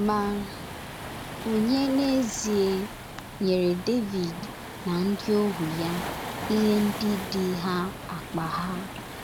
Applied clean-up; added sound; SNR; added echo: none; Waves, surf; 9 dB; none.